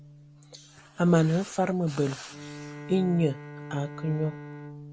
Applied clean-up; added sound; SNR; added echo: none; Bowed string instrument; 15 dB; none.